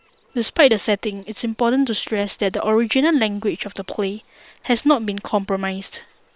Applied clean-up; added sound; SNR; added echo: neural separator model SepFormer WHAM!.